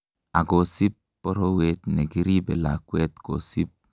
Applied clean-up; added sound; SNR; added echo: none; none; none; none.